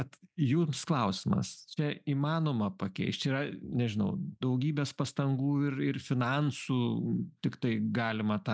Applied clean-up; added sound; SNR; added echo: none; none; none; none.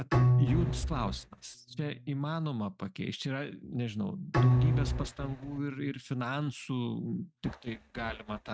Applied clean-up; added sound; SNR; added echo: neural mask model RNNoise.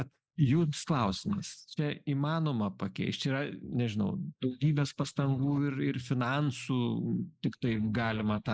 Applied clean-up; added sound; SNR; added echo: neural mask model Resemble Enhance denoiser.